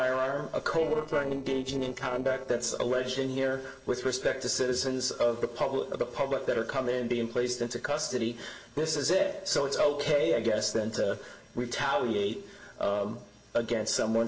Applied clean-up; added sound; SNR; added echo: neural separator model SepFormer DNS4.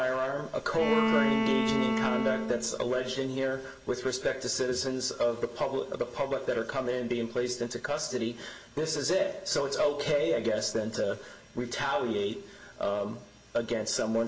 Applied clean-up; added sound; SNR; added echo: none; Bowed string instrument; -1 dB; reverberation time 1.2 s.